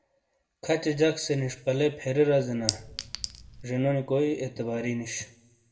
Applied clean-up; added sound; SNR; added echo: none; Chink, clink; 7 dB; reverberation time 0.6 s.